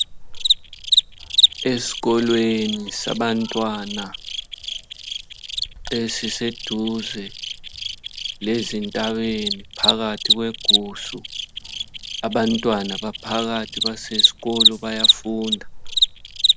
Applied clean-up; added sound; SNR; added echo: none; Cricket; -2 dB; none.